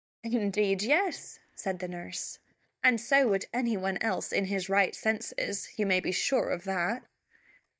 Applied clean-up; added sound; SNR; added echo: neural mask model DeepFilterNet 3.